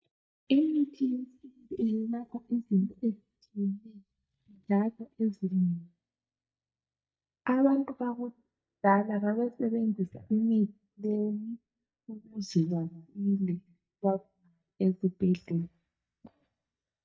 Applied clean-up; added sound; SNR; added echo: neural mask model DeepFilterNet 3.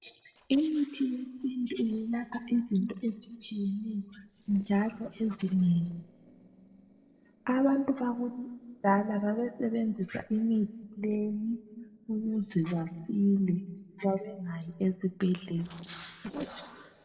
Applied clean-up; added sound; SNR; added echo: neural separator model SepFormer DNS4.